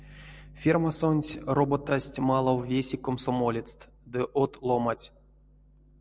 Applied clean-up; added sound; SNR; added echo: none; none; none; none.